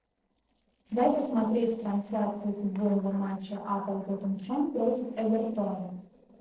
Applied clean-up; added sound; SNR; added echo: neural separator model SepFormer DNS4.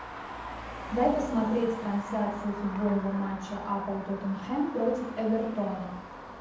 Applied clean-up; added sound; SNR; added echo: none; Traffic noise, roadway noise; 10 dB; reverberation time 0.8 s.